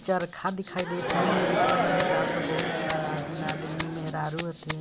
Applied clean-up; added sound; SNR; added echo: none; Rattle (instrument) + Crowd; -3 dB; none.